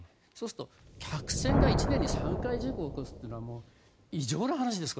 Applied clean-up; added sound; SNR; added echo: none; Thunder; -1 dB; none.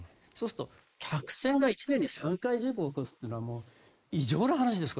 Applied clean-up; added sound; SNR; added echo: neural mask model Resemble Enhance denoiser.